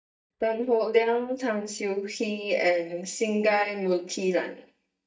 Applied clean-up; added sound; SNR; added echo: neural mask model DeepFilterNet 3.